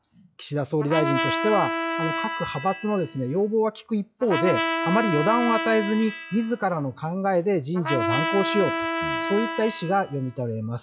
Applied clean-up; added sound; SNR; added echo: classical method log-MMSE.